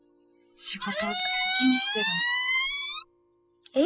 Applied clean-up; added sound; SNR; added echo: classical method spectral subtraction.